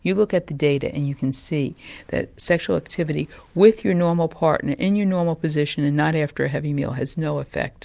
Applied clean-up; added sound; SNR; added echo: none; none; none; none.